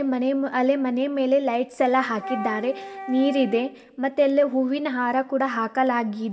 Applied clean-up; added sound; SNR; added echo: none; Wind instrument, woodwind instrument; 13 dB; reverberation time 0.7 s.